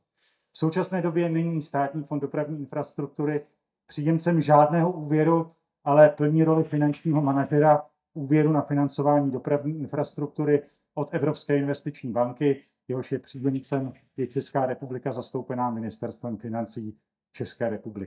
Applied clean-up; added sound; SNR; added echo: neural mask model DeepFilterNet 3.